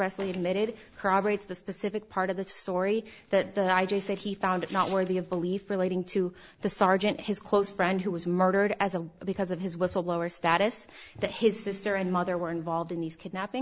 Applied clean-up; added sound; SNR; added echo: none; none; none; none.